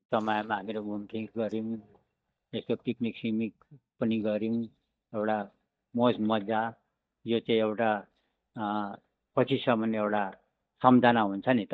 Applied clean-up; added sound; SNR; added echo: neural mask model DeepFilterNet 3.